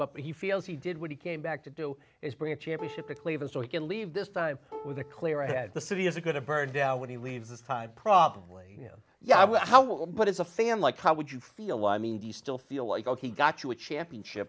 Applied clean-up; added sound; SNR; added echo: none; Plucked string instrument; 19 dB; none.